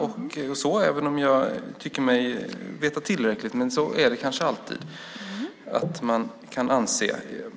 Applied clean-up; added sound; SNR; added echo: none; none; none; none.